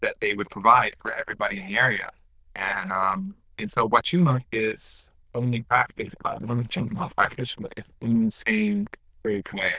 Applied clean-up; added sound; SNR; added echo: neural diffusion model UNIVERSE++.